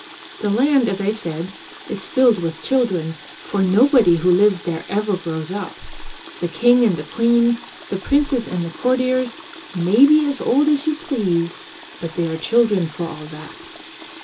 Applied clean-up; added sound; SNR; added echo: none; Water tap, faucet; 13 dB; reverberation time 0.2 s.